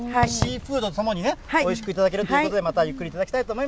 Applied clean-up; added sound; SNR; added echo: none; Fireworks; 9 dB; none.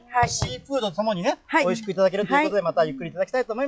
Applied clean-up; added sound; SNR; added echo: classical method log-MMSE.